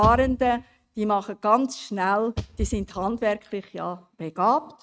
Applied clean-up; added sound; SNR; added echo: neural mask model RNNoise.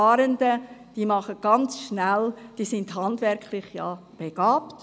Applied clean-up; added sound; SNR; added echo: none; none; none; none.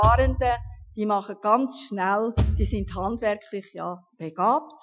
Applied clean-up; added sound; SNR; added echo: classical method Wiener filter.